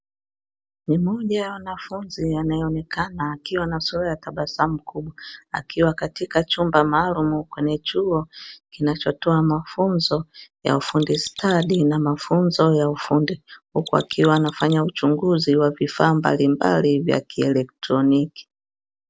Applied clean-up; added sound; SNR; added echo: none; Mechanisms; 16 dB; none.